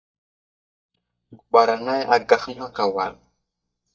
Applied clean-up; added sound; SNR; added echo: neural mask model DeepFilterNet 3.